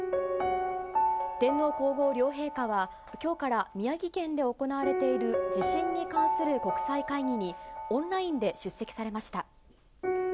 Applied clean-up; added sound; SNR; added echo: none; Piano; 1 dB; none.